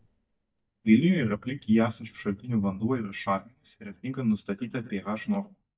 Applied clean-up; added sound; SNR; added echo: neural mask model DeepFilterNet 3.